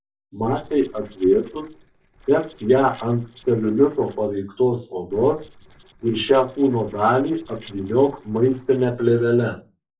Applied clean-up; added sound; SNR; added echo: neural separator model SepFormer DNS4.